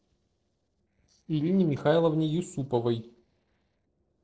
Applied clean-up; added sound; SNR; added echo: neural separator model SepFormer DNS4.